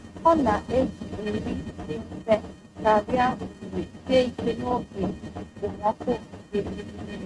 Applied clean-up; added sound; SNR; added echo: neural mask model RNNoise.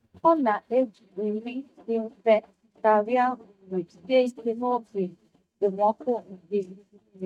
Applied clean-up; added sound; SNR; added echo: neural mask model DeepFilterNet 3.